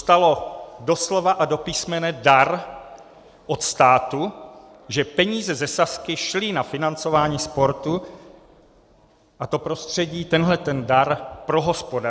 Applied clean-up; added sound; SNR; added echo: none; none; none; none.